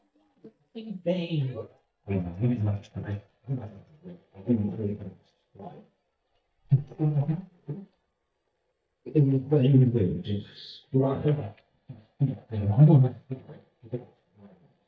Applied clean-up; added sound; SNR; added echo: neural mask model DeepFilterNet 3.